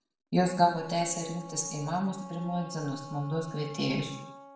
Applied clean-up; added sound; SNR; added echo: none; Wind instrument, woodwind instrument; 15 dB; reverberation time 0.7 s.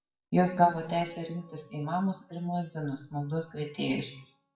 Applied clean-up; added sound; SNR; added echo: classical method WPE with log-MMSE.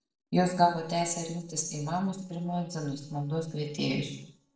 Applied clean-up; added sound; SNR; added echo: neural separator model SepFormer DNS4.